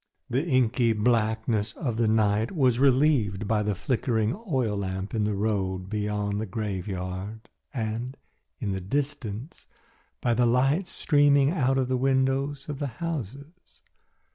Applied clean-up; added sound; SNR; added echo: none; none; none; none.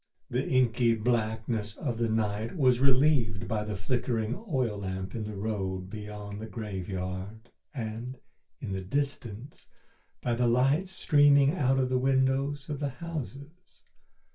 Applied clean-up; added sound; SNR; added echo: none; none; none; reverberation time 0.2 s.